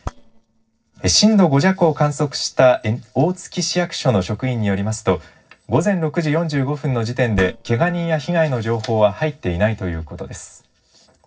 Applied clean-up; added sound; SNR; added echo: neural separator model SepFormer DNS4.